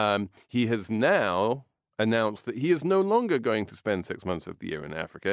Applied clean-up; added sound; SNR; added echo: none; none; none; none.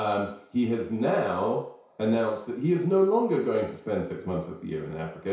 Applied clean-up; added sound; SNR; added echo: none; none; none; reverberation time 0.6 s.